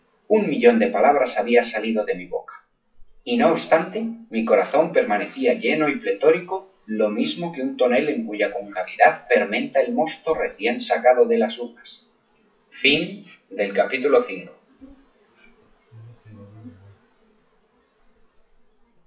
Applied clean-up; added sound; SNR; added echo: classical method WPE with log-MMSE.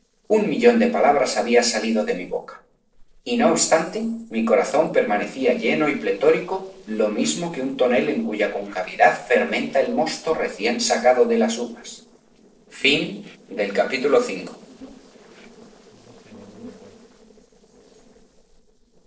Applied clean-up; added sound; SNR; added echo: neural separator model SepFormer DNS4.